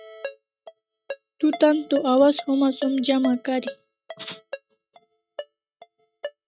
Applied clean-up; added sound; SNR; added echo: neural mask model RNNoise.